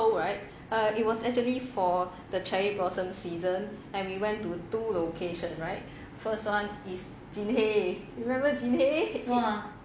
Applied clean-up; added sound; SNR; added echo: none; none; none; none.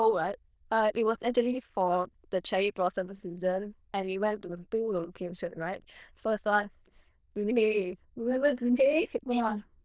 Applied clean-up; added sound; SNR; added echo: neural diffusion model UNIVERSE++.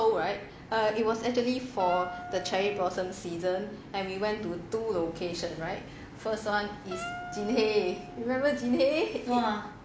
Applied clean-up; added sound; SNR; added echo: none; Wind instrument, woodwind instrument; 13 dB; none.